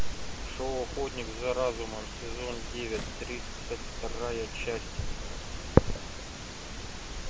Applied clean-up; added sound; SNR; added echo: none; Slam; 19 dB; none.